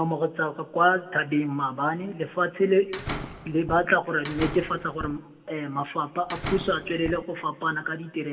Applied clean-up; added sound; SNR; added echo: none; Slam; 9 dB; reverberation time 1.3 s.